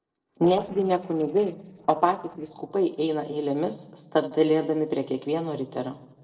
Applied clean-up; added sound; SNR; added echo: neural separator model SepFormer DNS4.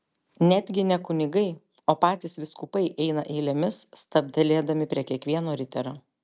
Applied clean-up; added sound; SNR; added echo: none; none; none; none.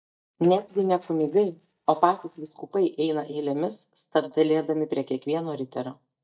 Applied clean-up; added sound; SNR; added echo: neural mask model DeepFilterNet 3.